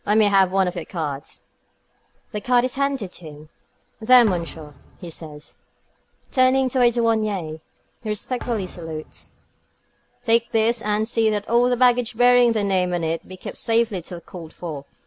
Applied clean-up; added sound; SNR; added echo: none; Thump, thud; 17 dB; none.